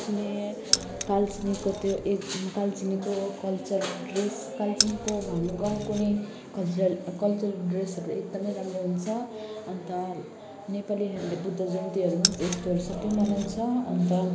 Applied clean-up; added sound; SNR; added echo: none; Keys jangling; 4 dB; none.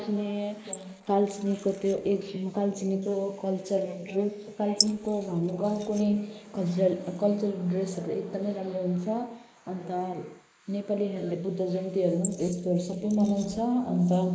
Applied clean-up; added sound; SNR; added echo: neural mask model Resemble Enhance denoiser.